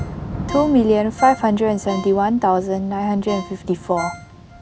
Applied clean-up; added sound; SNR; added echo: none; Ringtone + Thunder / Rain; 12 dB; none.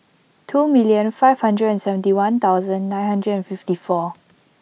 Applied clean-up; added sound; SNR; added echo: none; none; none; none.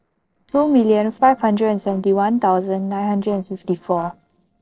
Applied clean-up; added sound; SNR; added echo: neural separator model SepFormer DNS4.